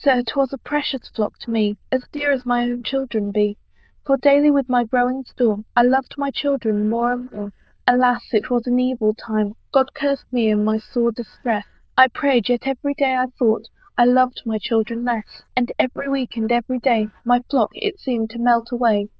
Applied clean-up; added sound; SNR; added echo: neural diffusion model UNIVERSE++.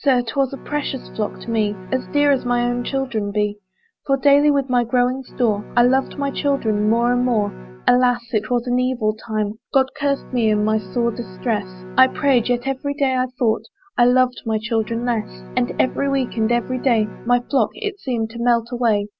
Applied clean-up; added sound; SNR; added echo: none; Bowed string instrument; 18 dB; none.